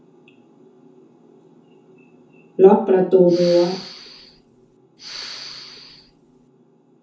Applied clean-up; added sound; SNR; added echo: none; Respiratory sounds; 16 dB; reverberation time 0.6 s.